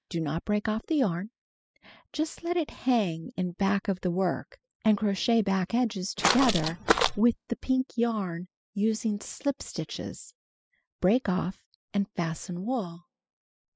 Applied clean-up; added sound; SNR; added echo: classical method spectral subtraction.